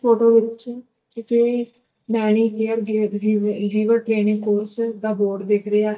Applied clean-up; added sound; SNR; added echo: neural mask model DeepFilterNet 3.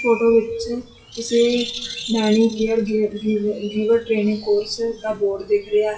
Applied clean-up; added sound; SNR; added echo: classical method WPE with log-MMSE.